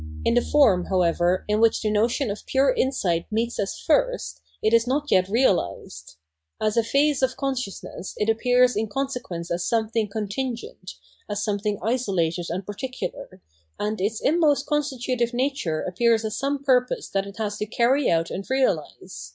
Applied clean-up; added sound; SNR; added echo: neural mask model RNNoise.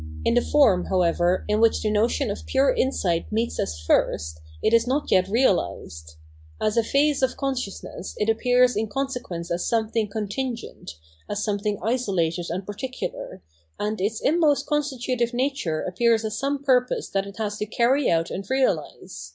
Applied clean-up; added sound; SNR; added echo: none; Piano; 18 dB; none.